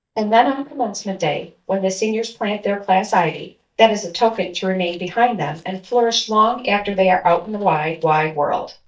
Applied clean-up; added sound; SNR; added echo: neural mask model DeepFilterNet 3.